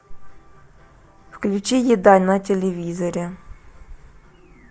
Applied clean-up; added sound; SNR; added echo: none; none; none; none.